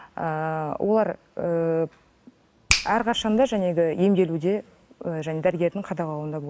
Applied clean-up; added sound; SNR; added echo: none; Finger snapping; 11 dB; none.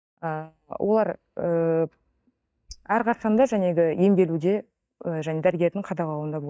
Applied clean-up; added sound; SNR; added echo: neural mask model DeepFilterNet 3.